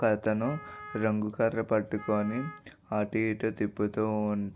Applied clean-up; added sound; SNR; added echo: none; Wind instrument, woodwind instrument; 18 dB; none.